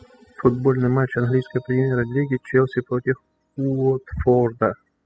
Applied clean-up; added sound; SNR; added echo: classical method spectral subtraction.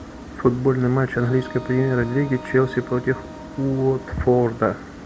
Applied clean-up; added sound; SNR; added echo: none; Wind instrument, woodwind instrument; 19 dB; none.